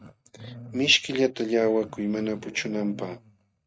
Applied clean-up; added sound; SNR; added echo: neural mask model RNNoise.